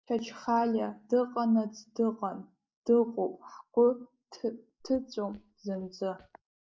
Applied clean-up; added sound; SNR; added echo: neural mask model DeepFilterNet 3.